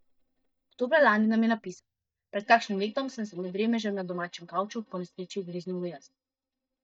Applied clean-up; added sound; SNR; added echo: neural mask model DeepFilterNet 3.